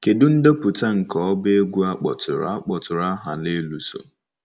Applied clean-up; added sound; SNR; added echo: none; none; none; none.